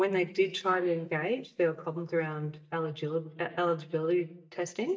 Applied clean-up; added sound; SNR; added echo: neural mask model DeepFilterNet 3.